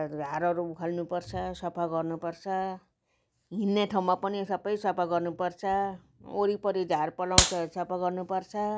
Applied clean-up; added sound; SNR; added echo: none; Clapping; -4 dB; none.